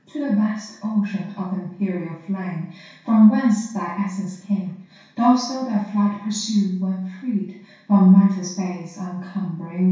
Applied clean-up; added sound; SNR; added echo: none; none; none; reverberation time 0.6 s.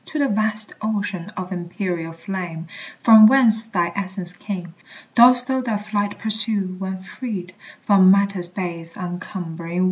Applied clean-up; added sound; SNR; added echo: none; none; none; none.